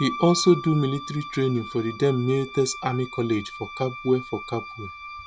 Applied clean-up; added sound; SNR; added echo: none; Wind instrument, woodwind instrument; 12 dB; none.